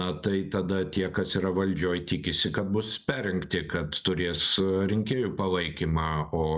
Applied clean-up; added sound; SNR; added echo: none; none; none; none.